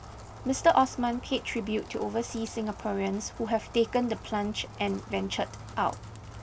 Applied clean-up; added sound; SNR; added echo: none; Rain; 14 dB; none.